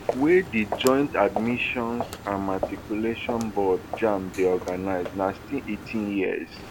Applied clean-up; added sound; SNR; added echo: none; Walk, footsteps; 9 dB; none.